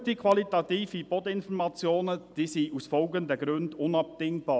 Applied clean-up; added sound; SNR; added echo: none; none; none; none.